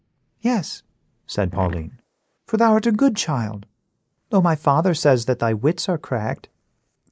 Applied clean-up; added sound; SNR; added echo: neural mask model Resemble Enhance denoiser.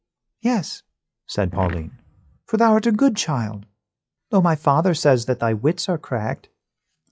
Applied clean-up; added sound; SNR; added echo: classical method log-MMSE.